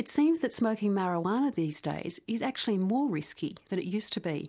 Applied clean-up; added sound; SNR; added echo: none; none; none; none.